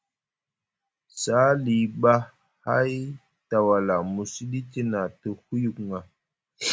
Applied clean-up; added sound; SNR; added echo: none; none; none; none.